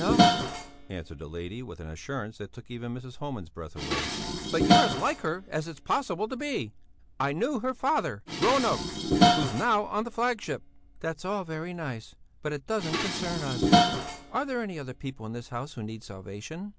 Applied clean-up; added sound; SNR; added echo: none; Dishes, pots, and pans; -2 dB; none.